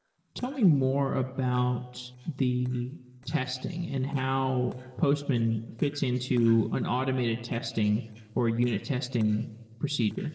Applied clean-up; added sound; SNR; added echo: neural separator model SepFormer DNS4.